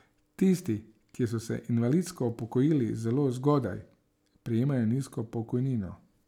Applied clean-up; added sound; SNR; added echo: none; none; none; none.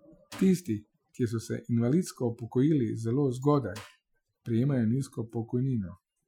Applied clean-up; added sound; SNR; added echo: classical method Wiener filter.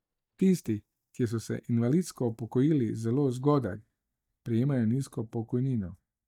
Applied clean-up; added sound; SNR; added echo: neural mask model DeepFilterNet 3.